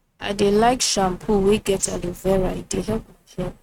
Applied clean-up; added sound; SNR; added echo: neural mask model RNNoise.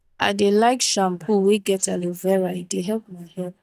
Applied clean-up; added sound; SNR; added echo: neural mask model DeepFilterNet 3.